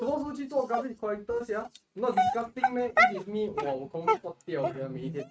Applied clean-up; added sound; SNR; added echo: neural mask model RNNoise.